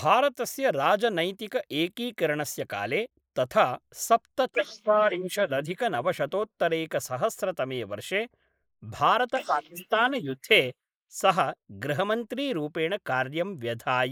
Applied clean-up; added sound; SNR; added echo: neural mask model Resemble Enhance denoiser.